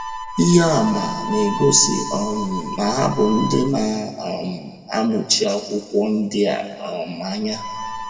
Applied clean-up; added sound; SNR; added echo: none; Harmonica; 10 dB; reverberation time 1.6 s.